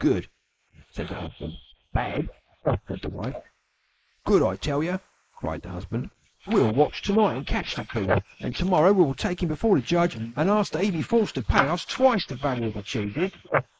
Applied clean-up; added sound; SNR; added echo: neural mask model Resemble Enhance denoiser.